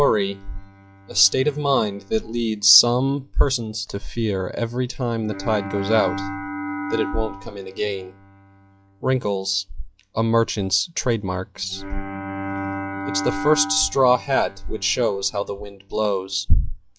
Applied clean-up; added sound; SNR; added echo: classical method log-MMSE.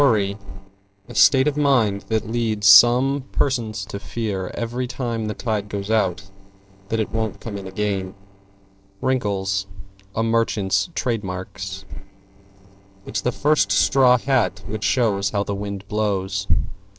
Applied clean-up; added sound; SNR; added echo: neural separator model SepFormer DNS4.